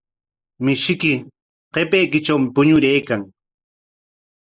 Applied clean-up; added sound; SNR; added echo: neural mask model Resemble Enhance denoiser.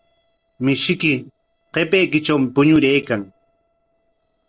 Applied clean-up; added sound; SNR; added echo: neural separator model SepFormer DNS4.